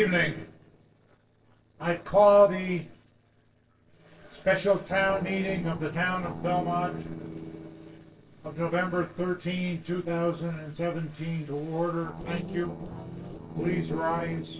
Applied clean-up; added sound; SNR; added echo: neural separator model SepFormer DNS4.